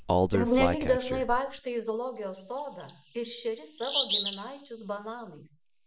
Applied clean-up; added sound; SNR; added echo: none; Bird vocalization, bird call, bird song; 1 dB; none.